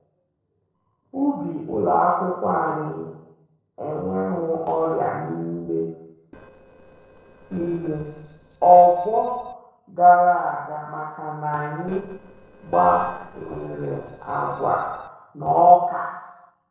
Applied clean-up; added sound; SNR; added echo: neural separator model SepFormer DNS4.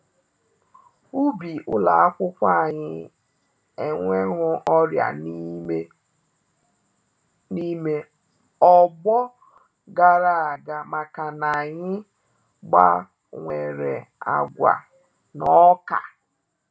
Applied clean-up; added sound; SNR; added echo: none; none; none; none.